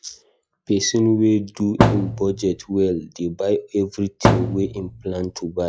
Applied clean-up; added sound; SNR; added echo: classical method log-MMSE.